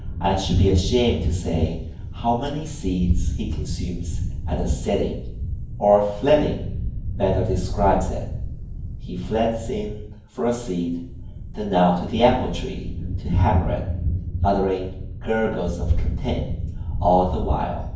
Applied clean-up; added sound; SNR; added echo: none; Thunder; 2 dB; reverberation time 0.9 s.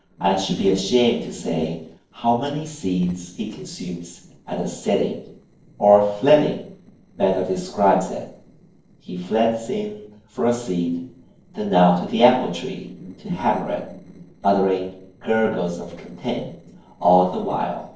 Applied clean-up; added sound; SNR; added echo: neural separator model SepFormer DNS4.